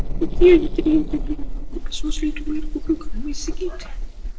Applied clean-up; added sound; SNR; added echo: neural separator model SepFormer DNS4.